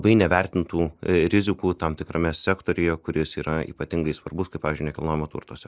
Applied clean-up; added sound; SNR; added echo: neural mask model Resemble Enhance denoiser.